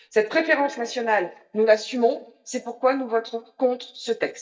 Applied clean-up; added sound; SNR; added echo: neural mask model DeepFilterNet 3.